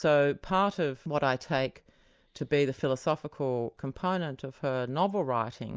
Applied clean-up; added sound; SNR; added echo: none; none; none; none.